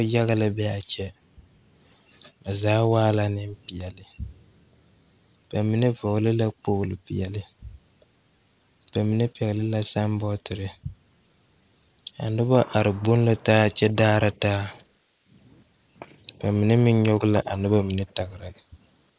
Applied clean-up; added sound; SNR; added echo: neural mask model Resemble Enhance denoiser.